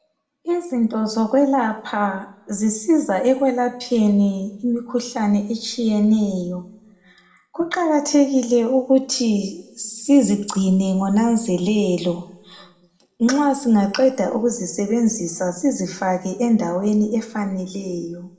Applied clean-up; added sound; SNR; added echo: none; none; none; reverberation time 0.8 s.